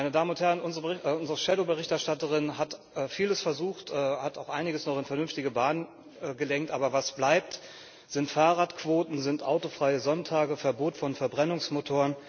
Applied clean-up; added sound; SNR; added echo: none; none; none; none.